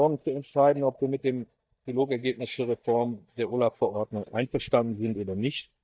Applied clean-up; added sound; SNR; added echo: neural mask model DeepFilterNet 3.